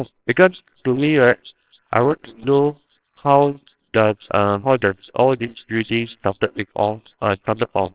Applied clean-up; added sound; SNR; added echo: neural separator model SepFormer WHAMR!.